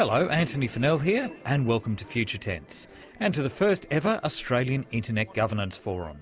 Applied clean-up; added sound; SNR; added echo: none; none; none; none.